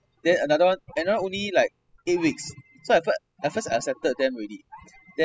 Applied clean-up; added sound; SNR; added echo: classical method spectral subtraction.